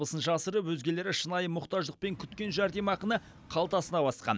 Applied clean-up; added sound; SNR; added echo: none; none; none; none.